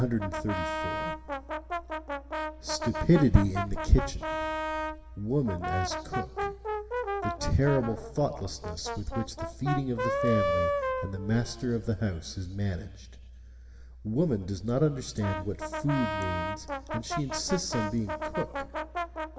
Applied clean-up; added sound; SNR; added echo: none; Brass instrument; 4 dB; reverberation time 1.4 s.